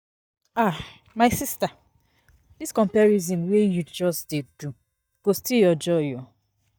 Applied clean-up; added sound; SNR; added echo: neural mask model DeepFilterNet 3.